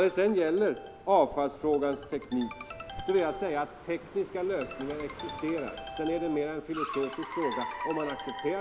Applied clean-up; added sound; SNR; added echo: none; Ringtone + Car; 10 dB; none.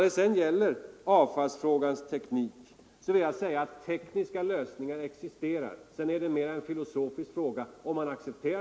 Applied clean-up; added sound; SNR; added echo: none; none; none; none.